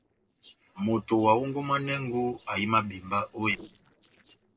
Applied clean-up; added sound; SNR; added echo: neural separator model SepFormer DNS4.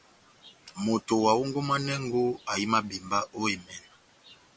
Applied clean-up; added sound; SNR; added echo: none; none; none; none.